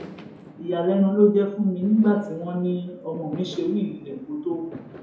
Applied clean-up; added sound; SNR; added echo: none; Fireworks; 19 dB; reverberation time 2.6 s.